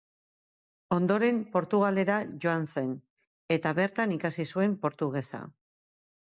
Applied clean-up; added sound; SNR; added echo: none; none; none; none.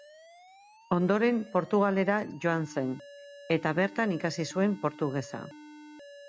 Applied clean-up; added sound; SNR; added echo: none; Alarm; 20 dB; none.